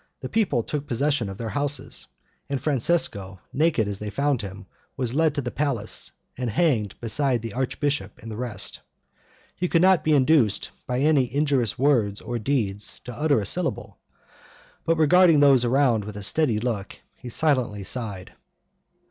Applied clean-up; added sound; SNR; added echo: none; none; none; none.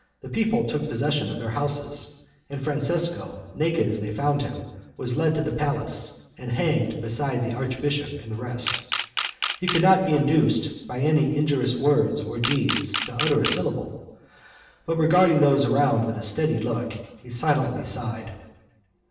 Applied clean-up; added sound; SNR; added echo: none; Camera; 6 dB; reverberation time 1.0 s.